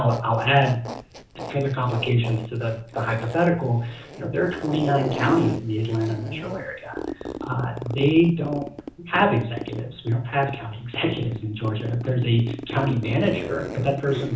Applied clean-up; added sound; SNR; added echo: none; Zipper (clothing); 10 dB; reverberation time 0.8 s.